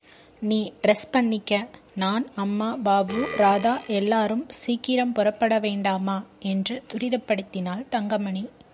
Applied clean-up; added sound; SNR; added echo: none; Burping, eructation; 13 dB; none.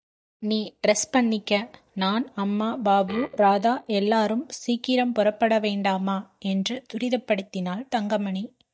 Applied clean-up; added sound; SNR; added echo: neural mask model DeepFilterNet 3.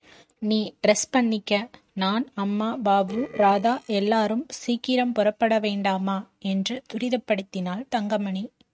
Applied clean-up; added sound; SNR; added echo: neural mask model RNNoise.